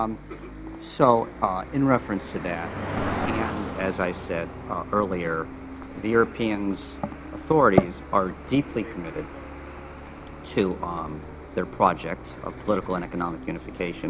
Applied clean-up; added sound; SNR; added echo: none; Bus + Cricket; 9 dB; none.